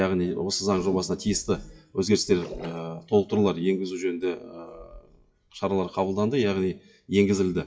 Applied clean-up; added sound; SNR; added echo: classical method WPE with log-MMSE.